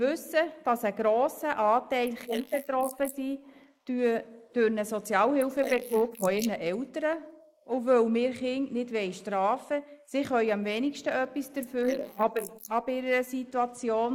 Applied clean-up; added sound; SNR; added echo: neural mask model Resemble Enhance denoiser.